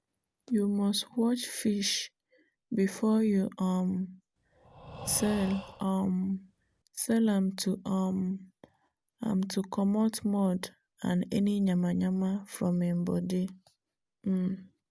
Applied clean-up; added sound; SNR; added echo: none; Breathing; 15 dB; none.